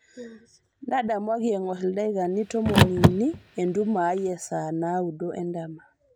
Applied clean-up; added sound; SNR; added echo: none; Car; -2 dB; none.